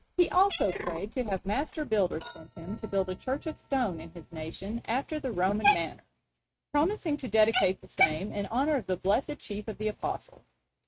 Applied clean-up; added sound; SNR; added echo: neural mask model RNNoise.